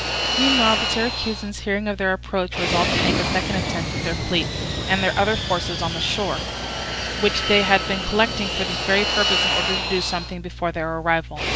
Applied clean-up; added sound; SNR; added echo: none; Fixed-wing aircraft, airplane; 1 dB; none.